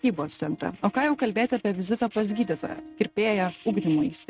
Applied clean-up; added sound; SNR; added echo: neural mask model RNNoise.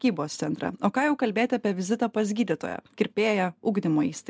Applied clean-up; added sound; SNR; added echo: none; none; none; none.